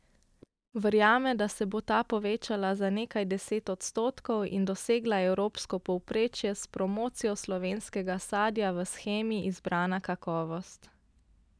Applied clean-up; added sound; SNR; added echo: neural mask model DeepFilterNet 3.